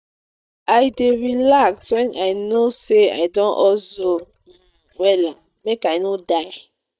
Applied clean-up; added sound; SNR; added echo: neural mask model DeepFilterNet 3.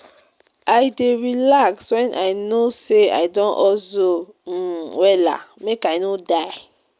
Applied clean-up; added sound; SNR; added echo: none; none; none; none.